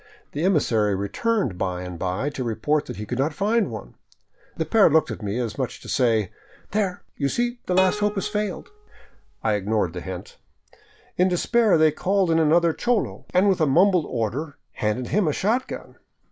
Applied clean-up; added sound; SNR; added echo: none; Plucked string instrument; 12 dB; none.